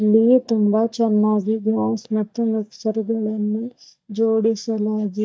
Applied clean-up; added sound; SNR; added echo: neural mask model DeepFilterNet 3.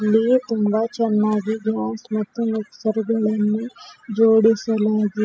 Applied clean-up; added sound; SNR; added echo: classical method spectral subtraction.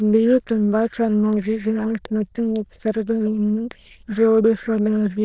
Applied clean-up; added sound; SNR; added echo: neural diffusion model UNIVERSE++.